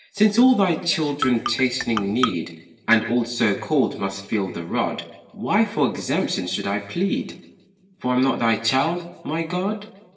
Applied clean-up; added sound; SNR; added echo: none; Marimba, xylophone; 6 dB; reverberation time 0.9 s.